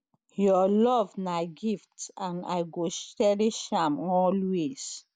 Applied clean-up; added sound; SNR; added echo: none; none; none; none.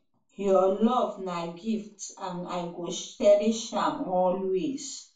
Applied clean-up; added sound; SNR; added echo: none; none; none; reverberation time 0.3 s.